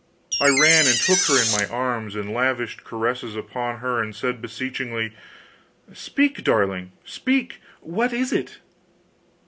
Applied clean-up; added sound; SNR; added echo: none; Door; -3 dB; none.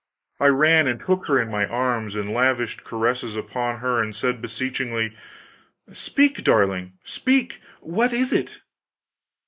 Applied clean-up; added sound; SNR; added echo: neural mask model Resemble Enhance denoiser.